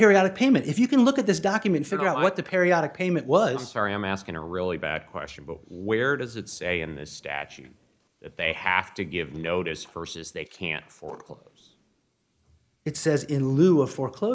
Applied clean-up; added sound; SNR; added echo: neural mask model Resemble Enhance denoiser.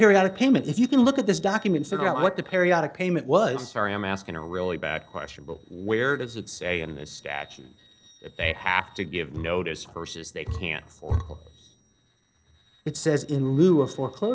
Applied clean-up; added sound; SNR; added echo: neural separator model SepFormer DNS4.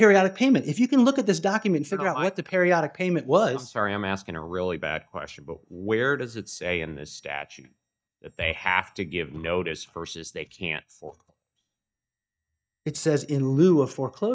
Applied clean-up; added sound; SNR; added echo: neural mask model DeepFilterNet 3.